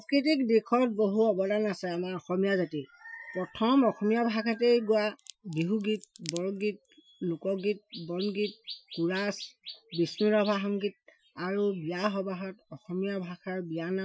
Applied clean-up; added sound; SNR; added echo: classical method Wiener filter.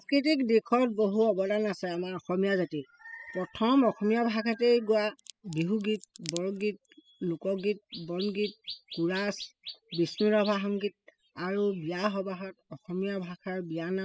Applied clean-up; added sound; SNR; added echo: classical method spectral subtraction.